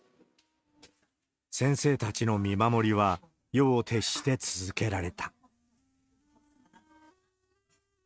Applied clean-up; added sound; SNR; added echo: neural mask model RNNoise.